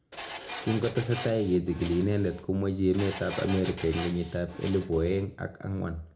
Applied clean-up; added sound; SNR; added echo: none; Printer; 10 dB; reverberation time 0.3 s.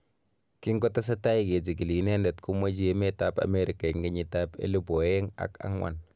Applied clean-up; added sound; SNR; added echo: none; none; none; none.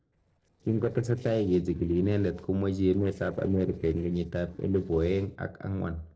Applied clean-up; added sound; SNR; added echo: neural separator model SepFormer DNS4.